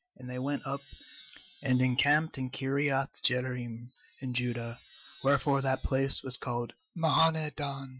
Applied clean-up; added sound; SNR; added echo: classical method Wiener filter.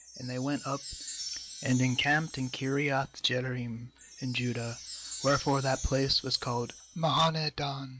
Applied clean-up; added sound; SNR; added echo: none; Wind chime; 14 dB; none.